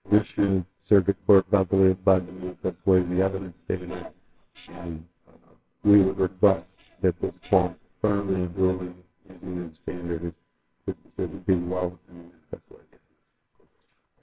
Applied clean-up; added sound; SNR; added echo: neural separator model SepFormer WHAMR!.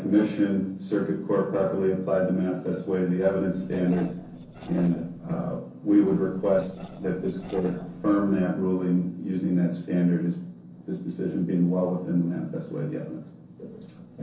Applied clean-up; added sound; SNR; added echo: neural separator model SepFormer DNS4.